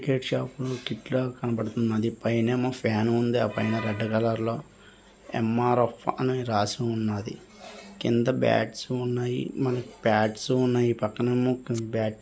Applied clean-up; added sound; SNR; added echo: none; none; none; none.